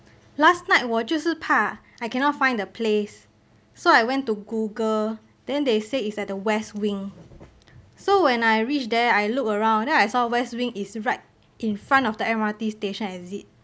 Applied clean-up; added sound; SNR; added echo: none; none; none; none.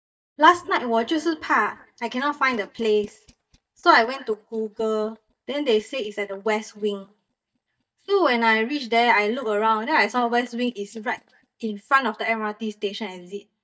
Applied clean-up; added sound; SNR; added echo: neural mask model DeepFilterNet 3.